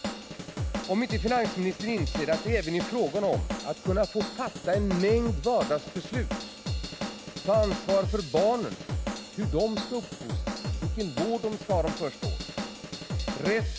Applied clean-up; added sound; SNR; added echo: none; Drum / Drum kit; 4 dB; none.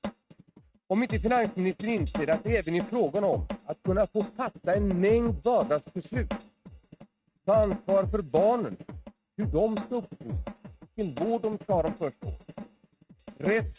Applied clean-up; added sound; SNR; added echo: neural mask model RNNoise.